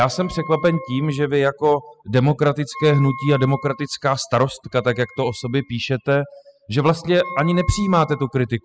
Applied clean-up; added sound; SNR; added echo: classical method spectral subtraction.